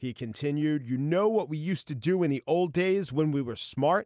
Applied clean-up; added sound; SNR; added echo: none; none; none; none.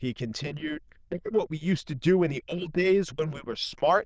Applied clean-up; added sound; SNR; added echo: neural diffusion model UNIVERSE++.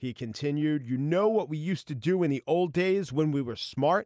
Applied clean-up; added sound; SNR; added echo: neural mask model Resemble Enhance denoiser.